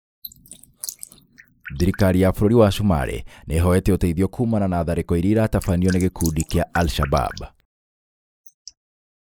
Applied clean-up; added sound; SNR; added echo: neural mask model Resemble Enhance denoiser.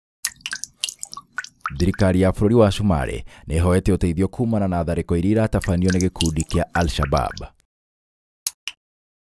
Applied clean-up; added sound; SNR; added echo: none; Drip; 12 dB; none.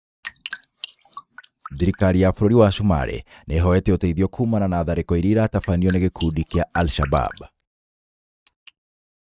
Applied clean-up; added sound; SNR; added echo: neural mask model RNNoise.